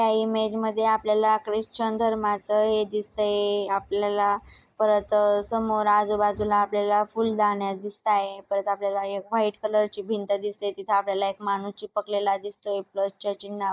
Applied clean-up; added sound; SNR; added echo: neural mask model DeepFilterNet 3.